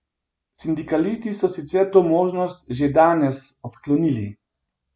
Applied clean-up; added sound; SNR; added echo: none; none; none; none.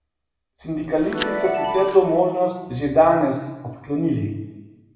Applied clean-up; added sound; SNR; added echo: none; Chime; 9 dB; reverberation time 1.1 s.